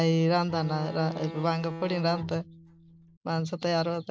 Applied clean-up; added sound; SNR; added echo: none; Bowed string instrument; 11 dB; none.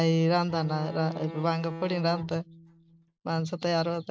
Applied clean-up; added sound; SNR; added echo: neural mask model RNNoise.